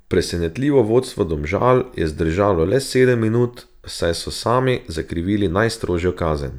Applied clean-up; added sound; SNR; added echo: none; none; none; none.